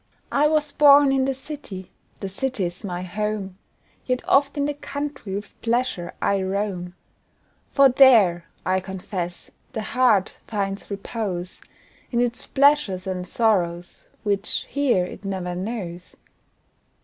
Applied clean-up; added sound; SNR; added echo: none; none; none; none.